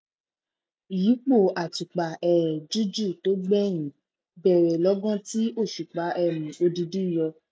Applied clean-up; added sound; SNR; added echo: none; none; none; none.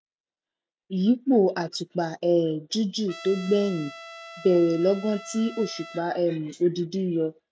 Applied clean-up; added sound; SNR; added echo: none; Trumpet; 17 dB; none.